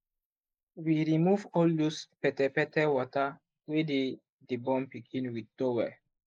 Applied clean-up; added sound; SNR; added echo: neural mask model Resemble Enhance denoiser.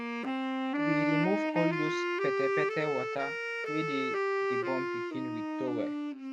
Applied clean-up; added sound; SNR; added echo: none; Wind instrument, woodwind instrument; -5 dB; none.